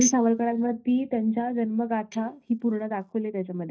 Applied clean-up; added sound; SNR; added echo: neural mask model DeepFilterNet 3.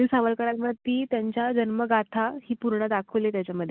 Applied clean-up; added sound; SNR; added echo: none; none; none; none.